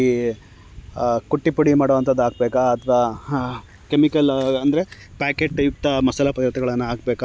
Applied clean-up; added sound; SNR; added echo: none; none; none; none.